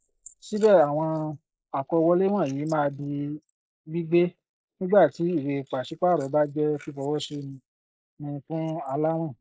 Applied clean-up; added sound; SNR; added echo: neural mask model Resemble Enhance denoiser.